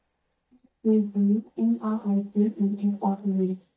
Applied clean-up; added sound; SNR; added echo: neural mask model DeepFilterNet 3.